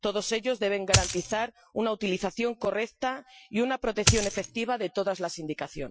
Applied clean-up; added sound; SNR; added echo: classical method Wiener filter.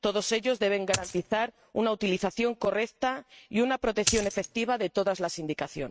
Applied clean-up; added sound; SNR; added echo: neural mask model RNNoise.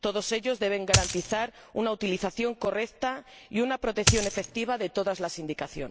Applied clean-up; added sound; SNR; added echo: none; Coin (dropping); -3 dB; none.